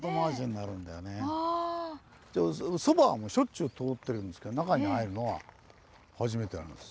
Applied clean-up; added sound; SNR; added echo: none; none; none; none.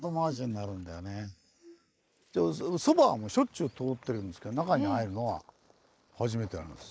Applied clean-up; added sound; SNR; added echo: neural mask model Resemble Enhance denoiser.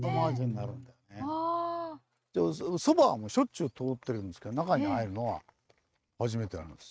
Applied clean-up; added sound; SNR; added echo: neural mask model RNNoise.